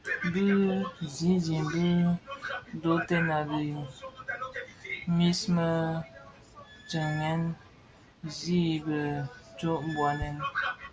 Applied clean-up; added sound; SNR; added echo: none; Squeak; 16 dB; none.